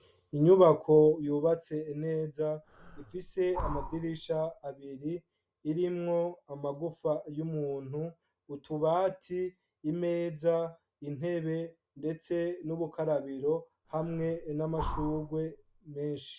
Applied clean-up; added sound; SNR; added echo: none; Breathing; 10 dB; none.